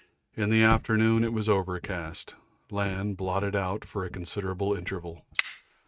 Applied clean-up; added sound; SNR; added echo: neural mask model RNNoise.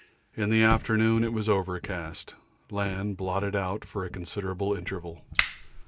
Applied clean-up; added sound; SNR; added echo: none; Fire; 8 dB; none.